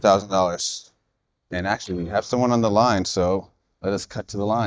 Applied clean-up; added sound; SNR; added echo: neural mask model DeepFilterNet 3.